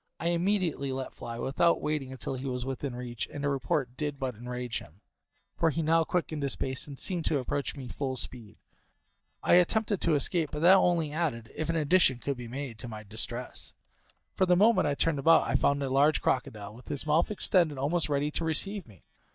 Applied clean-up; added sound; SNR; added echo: neural mask model DeepFilterNet 3.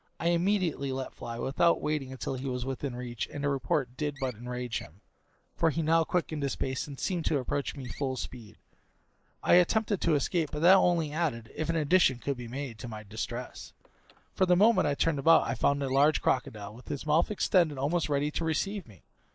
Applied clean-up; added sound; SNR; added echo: neural mask model Resemble Enhance denoiser.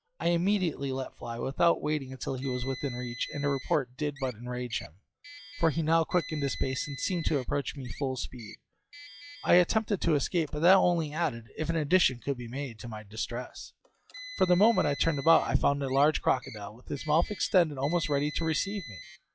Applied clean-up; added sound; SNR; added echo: classical method log-MMSE.